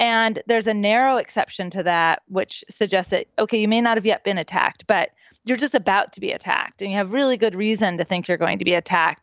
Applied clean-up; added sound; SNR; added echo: none; none; none; none.